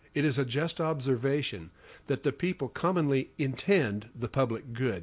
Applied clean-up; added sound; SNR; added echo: none; none; none; none.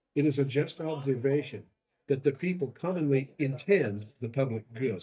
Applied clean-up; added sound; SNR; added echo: neural mask model DeepFilterNet 3.